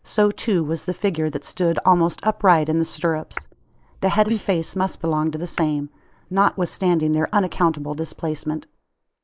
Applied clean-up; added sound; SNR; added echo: neural mask model Resemble Enhance denoiser.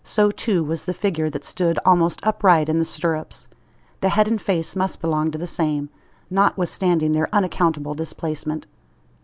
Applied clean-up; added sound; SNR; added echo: none; none; none; none.